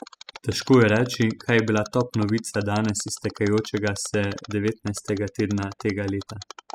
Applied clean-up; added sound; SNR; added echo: classical method spectral subtraction.